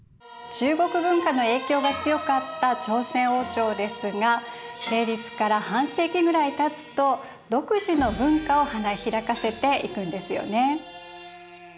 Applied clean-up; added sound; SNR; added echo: none; none; none; none.